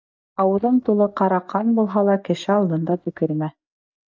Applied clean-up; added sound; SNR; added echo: neural mask model DeepFilterNet 3.